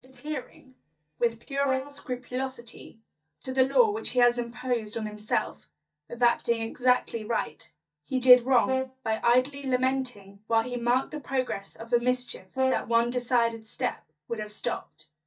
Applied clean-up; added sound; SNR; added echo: neural mask model DeepFilterNet 3.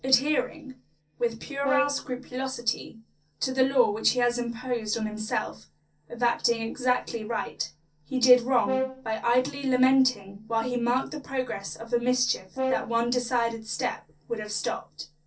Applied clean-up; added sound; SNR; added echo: neural separator model SepFormer DNS4.